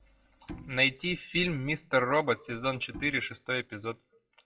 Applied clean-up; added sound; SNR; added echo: classical method WPE with log-MMSE.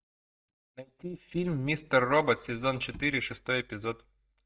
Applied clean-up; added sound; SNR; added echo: neural mask model DeepFilterNet 3.